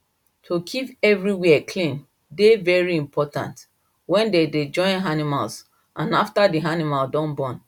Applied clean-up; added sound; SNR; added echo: none; none; none; none.